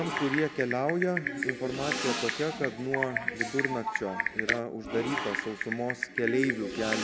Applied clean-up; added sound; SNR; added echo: none; Typing; 2 dB; none.